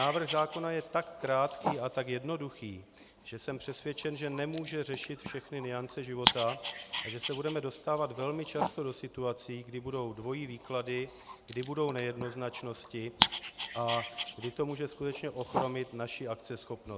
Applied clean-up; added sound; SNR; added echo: none; Dog; 4 dB; none.